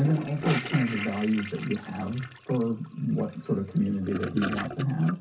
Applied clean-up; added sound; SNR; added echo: none; Toilet flush / Gurgling; 9 dB; reverberation time 0.3 s.